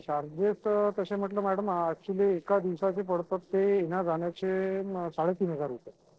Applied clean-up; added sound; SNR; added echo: neural separator model SepFormer DNS4.